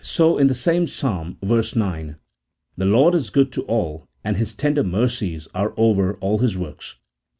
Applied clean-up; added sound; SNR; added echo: none; none; none; none.